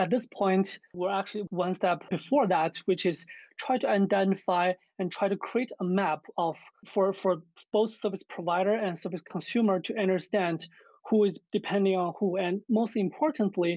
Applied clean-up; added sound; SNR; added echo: none; none; none; none.